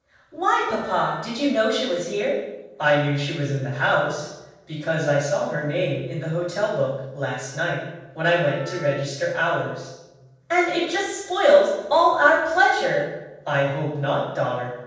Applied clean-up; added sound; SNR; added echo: neural separator model SepFormer DNS4.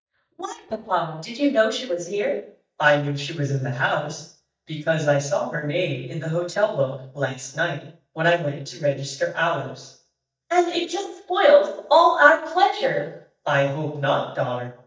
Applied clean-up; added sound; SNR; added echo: neural mask model DeepFilterNet 3.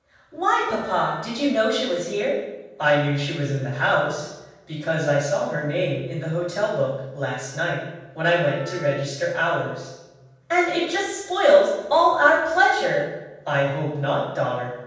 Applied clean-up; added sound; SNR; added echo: none; Wind instrument, woodwind instrument; 19 dB; reverberation time 1.2 s.